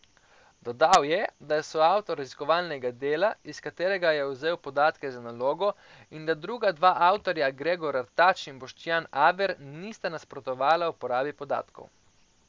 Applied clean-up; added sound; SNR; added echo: none; none; none; none.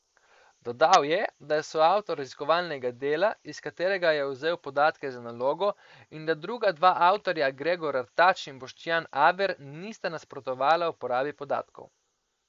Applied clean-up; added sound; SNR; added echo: neural mask model Resemble Enhance denoiser.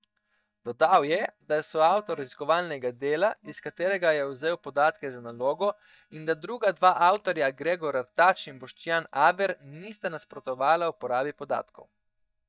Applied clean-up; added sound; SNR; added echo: neural mask model DeepFilterNet 3.